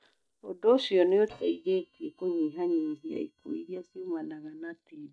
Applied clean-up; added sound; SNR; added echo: neural mask model DeepFilterNet 3.